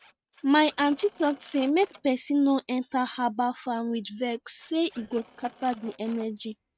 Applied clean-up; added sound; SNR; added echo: neural mask model RNNoise.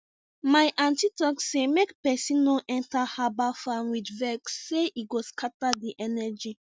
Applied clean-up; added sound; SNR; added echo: none; none; none; none.